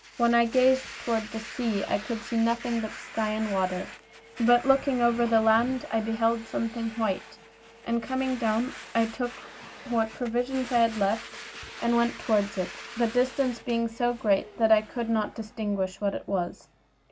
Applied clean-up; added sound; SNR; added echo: none; Domestic sounds, home sounds; 17 dB; none.